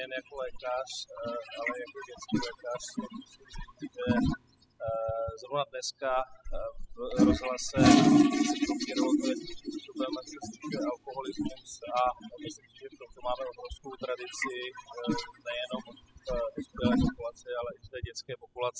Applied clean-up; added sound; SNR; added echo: classical method spectral subtraction.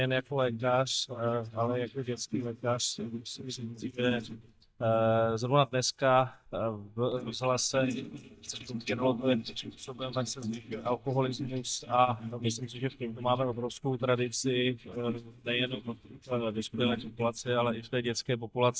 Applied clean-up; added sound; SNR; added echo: neural mask model DeepFilterNet 3.